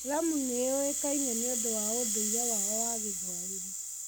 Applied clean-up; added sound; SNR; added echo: none; Rattle (instrument); -1 dB; none.